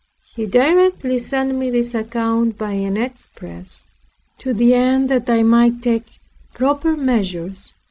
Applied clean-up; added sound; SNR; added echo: none; none; none; none.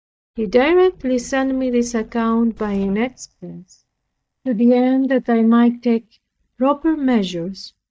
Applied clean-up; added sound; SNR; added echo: neural mask model DeepFilterNet 3.